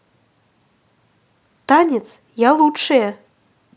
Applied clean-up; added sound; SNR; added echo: none; none; none; none.